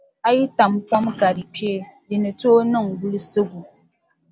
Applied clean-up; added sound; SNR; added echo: none; none; none; none.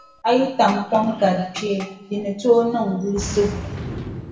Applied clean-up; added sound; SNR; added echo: none; Boom; 13 dB; reverberation time 1.0 s.